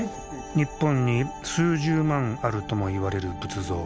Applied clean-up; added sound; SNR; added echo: none; none; none; none.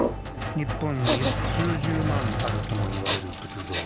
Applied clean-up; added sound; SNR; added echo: none; Respiratory sounds + Sink (filling or washing); -4 dB; none.